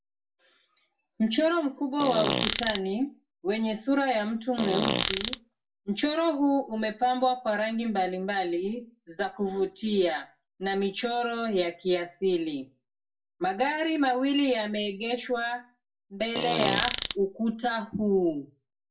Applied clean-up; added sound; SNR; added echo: none; Fart; 2 dB; reverberation time 0.2 s.